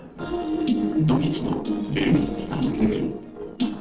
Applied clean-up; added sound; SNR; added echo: neural separator model SepFormer DNS4.